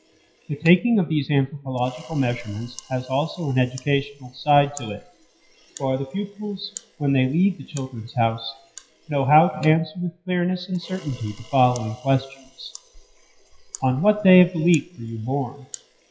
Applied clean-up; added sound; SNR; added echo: classical method WPE with log-MMSE.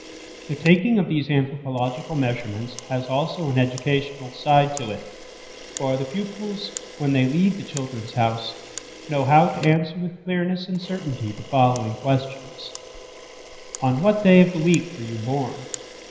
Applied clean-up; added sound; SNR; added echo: none; Camera; 17 dB; reverberation time 0.9 s.